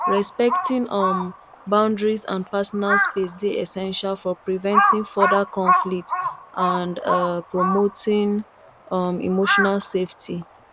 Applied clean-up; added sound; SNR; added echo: none; Crow; 3 dB; none.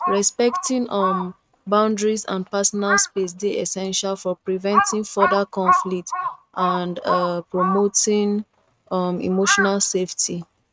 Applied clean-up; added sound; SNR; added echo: neural mask model RNNoise.